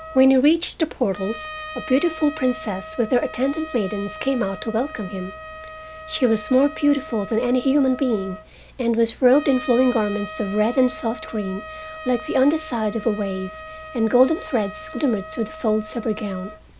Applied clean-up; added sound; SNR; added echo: none; Trumpet; 15 dB; none.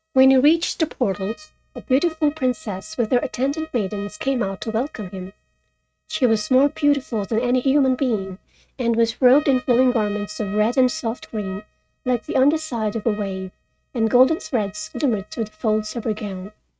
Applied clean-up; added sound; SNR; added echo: neural mask model RNNoise.